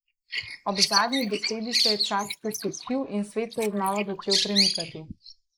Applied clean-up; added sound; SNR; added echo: neural mask model Resemble Enhance denoiser.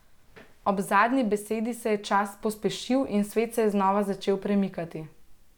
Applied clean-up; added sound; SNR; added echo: none; none; none; none.